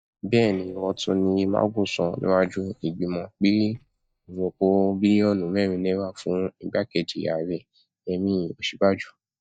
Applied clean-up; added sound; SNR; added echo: neural mask model DeepFilterNet 3.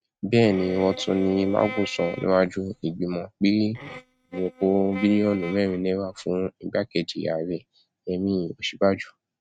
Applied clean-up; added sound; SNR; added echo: neural mask model RNNoise.